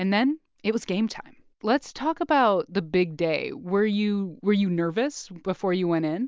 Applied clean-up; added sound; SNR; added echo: none; none; none; none.